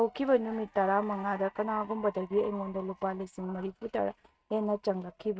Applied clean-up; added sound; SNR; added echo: neural mask model RNNoise.